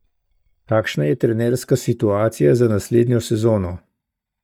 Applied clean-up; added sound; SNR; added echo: neural mask model DeepFilterNet 3.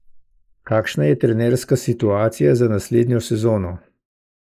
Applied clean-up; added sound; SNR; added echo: neural mask model Resemble Enhance denoiser.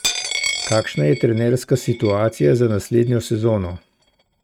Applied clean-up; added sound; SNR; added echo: neural mask model RNNoise.